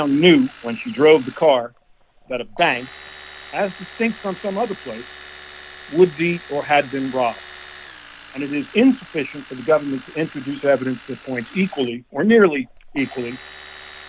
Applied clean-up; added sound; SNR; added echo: none; Domestic sounds, home sounds; 18 dB; none.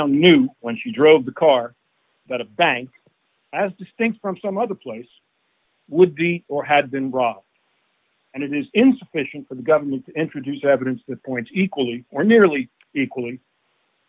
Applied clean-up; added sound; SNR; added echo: none; none; none; none.